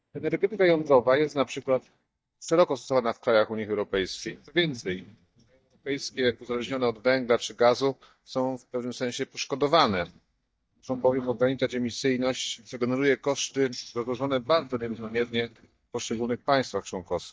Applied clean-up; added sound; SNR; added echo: neural mask model DeepFilterNet 3.